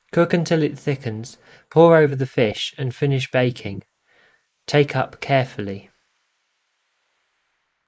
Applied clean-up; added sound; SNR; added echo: neural mask model Resemble Enhance denoiser.